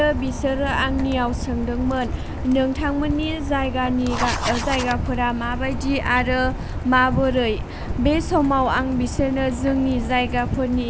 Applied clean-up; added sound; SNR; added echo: none; Writing + Rain; 8 dB; none.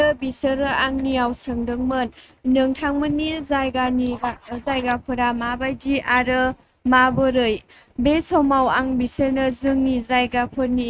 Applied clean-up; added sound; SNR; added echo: neural mask model RNNoise.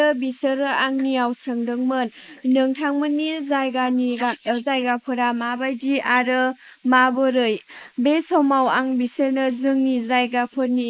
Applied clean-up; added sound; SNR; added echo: neural mask model Resemble Enhance denoiser.